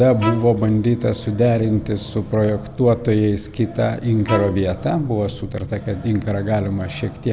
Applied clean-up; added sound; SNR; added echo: none; Bowed string instrument; 14 dB; none.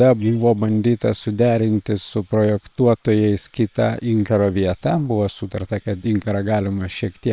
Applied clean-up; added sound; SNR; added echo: neural separator model SepFormer WHAM!.